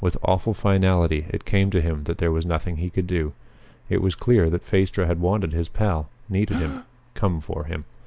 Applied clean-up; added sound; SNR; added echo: none; Gasp; 15 dB; none.